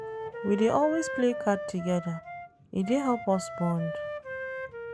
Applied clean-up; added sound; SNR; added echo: none; Wind instrument, woodwind instrument; 8 dB; none.